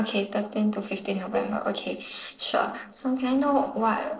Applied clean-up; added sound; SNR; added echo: neural separator model SepFormer DNS4.